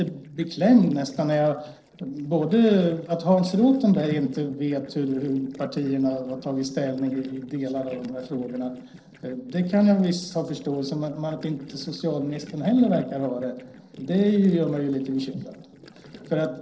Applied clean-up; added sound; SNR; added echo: neural separator model SepFormer DNS4.